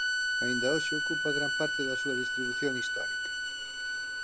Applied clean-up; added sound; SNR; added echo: none; Bowed string instrument; -4 dB; none.